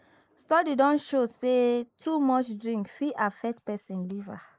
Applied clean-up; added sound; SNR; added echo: neural mask model Resemble Enhance denoiser.